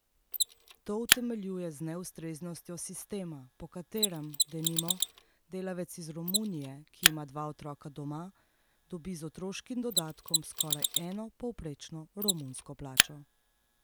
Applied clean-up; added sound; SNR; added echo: none; Mechanisms; -4 dB; none.